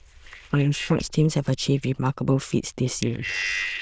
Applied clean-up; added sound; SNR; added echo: neural diffusion model UNIVERSE++.